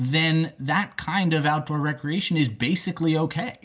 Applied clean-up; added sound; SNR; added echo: none; none; none; none.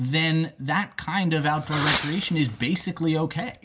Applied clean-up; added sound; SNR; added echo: none; Fireworks; 2 dB; none.